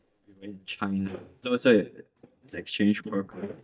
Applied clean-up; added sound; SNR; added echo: neural mask model DeepFilterNet 3.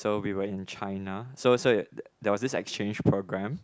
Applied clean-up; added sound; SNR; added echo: none; none; none; none.